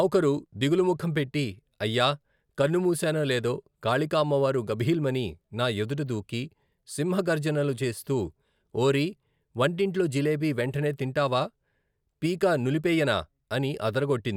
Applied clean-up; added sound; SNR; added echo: none; none; none; none.